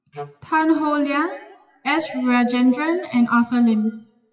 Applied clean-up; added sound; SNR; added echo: classical method WPE with log-MMSE.